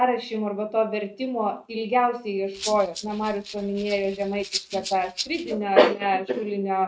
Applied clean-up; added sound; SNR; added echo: neural mask model RNNoise.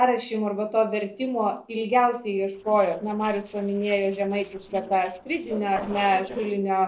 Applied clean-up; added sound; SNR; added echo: neural separator model SepFormer DNS4.